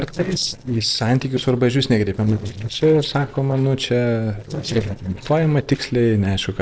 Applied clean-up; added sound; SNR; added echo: neural separator model SepFormer DNS4.